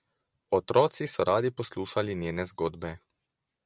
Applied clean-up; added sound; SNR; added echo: none; none; none; none.